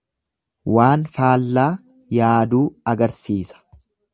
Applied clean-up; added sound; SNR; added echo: none; none; none; none.